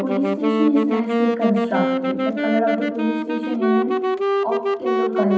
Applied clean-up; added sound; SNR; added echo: none; Wind instrument, woodwind instrument; -1 dB; reverberation time 0.9 s.